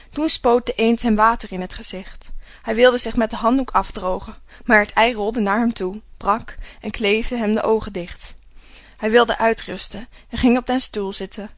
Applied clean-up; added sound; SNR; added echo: none; none; none; none.